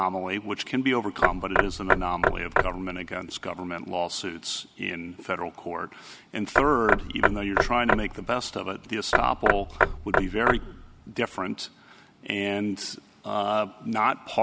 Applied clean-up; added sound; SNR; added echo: none; Knock / Wood; -2 dB; none.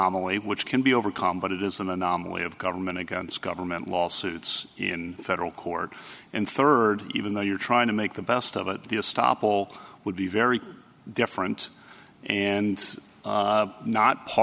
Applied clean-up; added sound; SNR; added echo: none; none; none; none.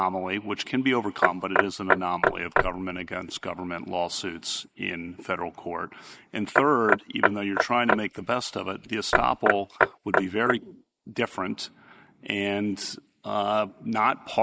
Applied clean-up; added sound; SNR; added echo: neural mask model Resemble Enhance denoiser.